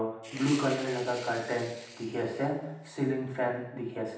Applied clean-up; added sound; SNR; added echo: none; Fire; 14 dB; reverberation time 0.8 s.